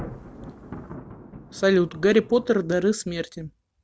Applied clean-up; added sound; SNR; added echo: none; Thunder; 17 dB; none.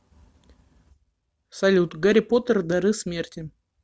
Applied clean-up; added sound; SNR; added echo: none; none; none; none.